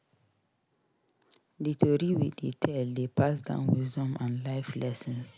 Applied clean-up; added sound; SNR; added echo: none; none; none; none.